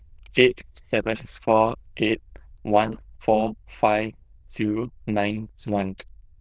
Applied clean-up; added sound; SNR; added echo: neural diffusion model UNIVERSE++.